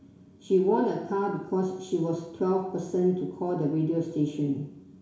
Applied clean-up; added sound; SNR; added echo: none; none; none; reverberation time 0.7 s.